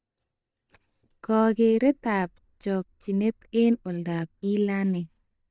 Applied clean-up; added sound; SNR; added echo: neural mask model DeepFilterNet 3.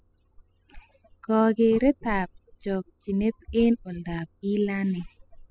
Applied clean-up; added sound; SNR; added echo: classical method spectral subtraction.